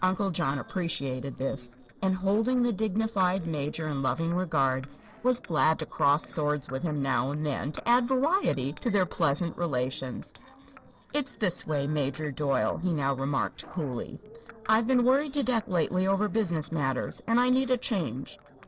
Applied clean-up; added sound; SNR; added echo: neural separator model SepFormer DNS4.